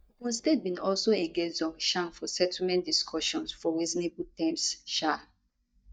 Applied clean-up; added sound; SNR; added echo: neural mask model DeepFilterNet 3.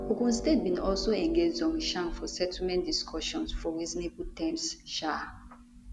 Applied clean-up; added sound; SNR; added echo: none; Harp; 11 dB; none.